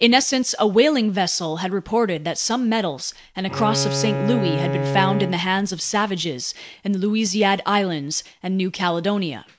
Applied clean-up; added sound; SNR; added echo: none; Bowed string instrument; 4 dB; none.